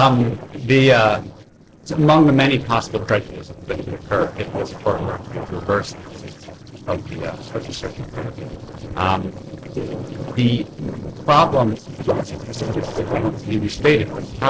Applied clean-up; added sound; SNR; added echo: neural separator model SepFormer DNS4.